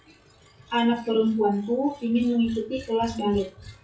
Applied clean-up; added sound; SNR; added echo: classical method WPE with log-MMSE.